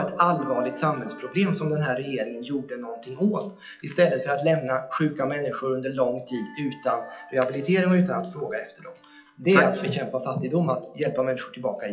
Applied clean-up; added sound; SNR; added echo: classical method WPE with log-MMSE.